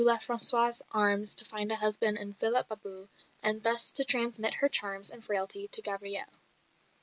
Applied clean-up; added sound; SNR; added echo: none; none; none; none.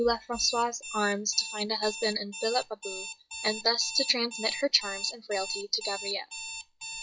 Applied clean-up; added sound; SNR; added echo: classical method log-MMSE.